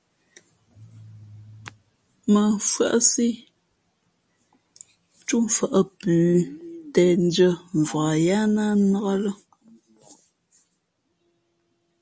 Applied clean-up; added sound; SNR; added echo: none; none; none; none.